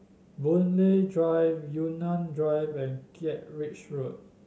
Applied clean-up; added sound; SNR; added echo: none; none; none; none.